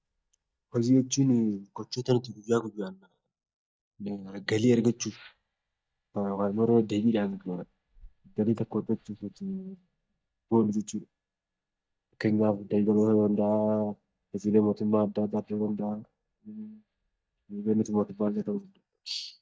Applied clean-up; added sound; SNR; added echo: neural mask model DeepFilterNet 3.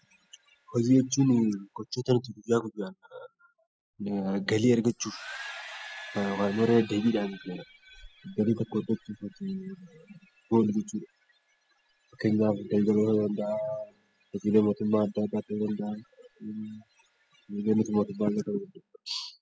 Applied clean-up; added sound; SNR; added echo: classical method spectral subtraction.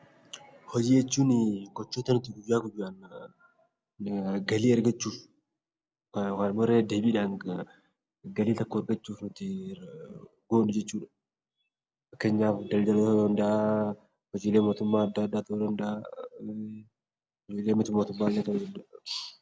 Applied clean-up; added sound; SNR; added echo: none; none; none; none.